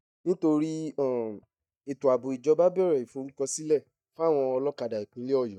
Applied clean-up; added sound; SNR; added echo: neural mask model DeepFilterNet 3.